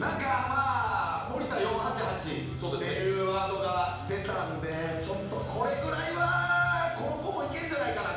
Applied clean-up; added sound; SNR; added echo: none; none; none; reverberation time 1.0 s.